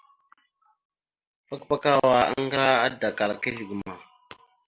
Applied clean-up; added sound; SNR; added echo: none; none; none; none.